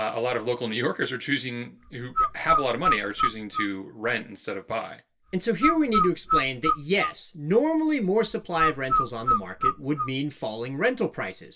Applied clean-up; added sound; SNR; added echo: none; Bird; 0 dB; reverberation time 0.1 s.